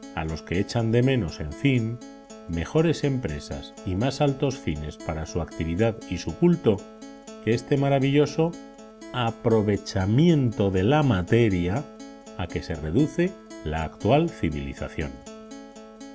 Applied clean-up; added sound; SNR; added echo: none; Acoustic guitar; 18 dB; none.